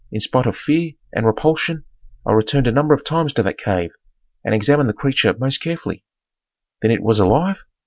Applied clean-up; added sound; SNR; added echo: none; none; none; none.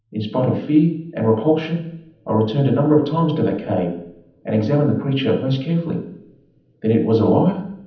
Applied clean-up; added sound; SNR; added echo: none; none; none; reverberation time 0.8 s.